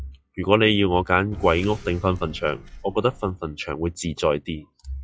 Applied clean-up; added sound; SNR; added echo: classical method log-MMSE.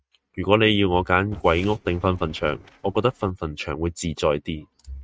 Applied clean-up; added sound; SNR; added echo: neural mask model RNNoise.